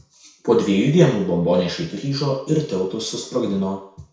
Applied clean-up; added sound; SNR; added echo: none; none; none; reverberation time 0.6 s.